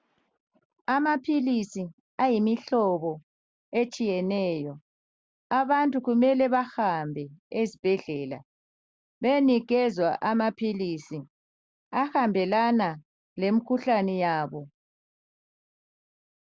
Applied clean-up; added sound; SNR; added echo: none; none; none; none.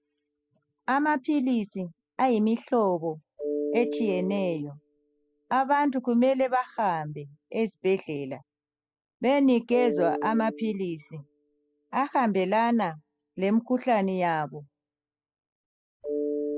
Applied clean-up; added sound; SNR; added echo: classical method spectral subtraction.